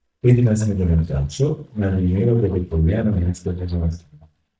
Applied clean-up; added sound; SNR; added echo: neural mask model DeepFilterNet 3.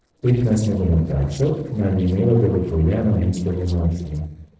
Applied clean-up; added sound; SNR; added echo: neural separator model SepFormer DNS4.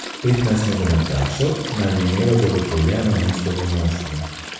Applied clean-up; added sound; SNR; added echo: none; Trickle, dribble / Toilet flush; 11 dB; reverberation time 1.0 s.